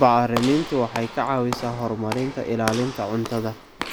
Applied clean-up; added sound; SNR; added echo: none; Walk, footsteps / Slam; 10 dB; none.